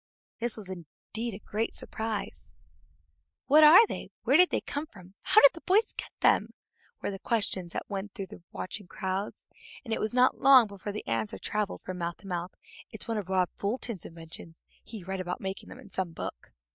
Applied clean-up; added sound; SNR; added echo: neural mask model DeepFilterNet 3.